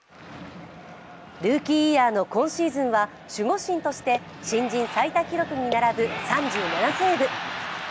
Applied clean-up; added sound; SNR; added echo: none; none; none; none.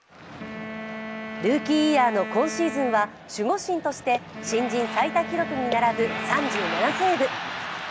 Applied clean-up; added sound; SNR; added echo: none; Wind instrument, woodwind instrument; 11 dB; none.